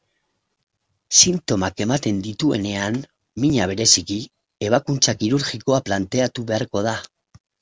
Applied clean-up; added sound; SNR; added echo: none; none; none; none.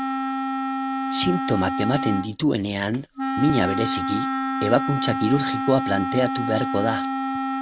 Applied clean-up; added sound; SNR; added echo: none; Wind instrument, woodwind instrument; 3 dB; none.